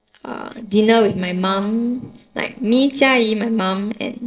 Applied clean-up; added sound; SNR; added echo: neural separator model SepFormer DNS4.